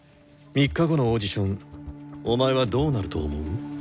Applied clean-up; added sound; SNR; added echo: none; none; none; none.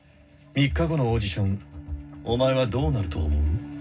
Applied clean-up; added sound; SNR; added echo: none; none; none; reverberation time 0.4 s.